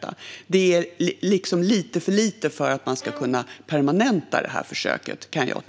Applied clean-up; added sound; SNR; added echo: none; Bowed string instrument; 19 dB; none.